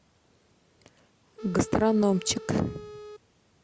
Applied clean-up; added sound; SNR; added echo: none; Telephone; 14 dB; none.